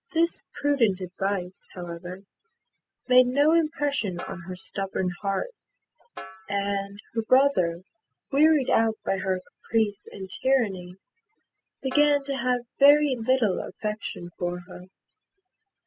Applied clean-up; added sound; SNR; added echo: classical method spectral subtraction.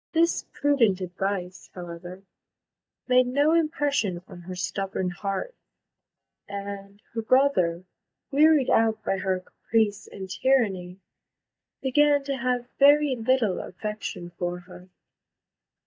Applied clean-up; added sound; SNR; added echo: neural mask model DeepFilterNet 3.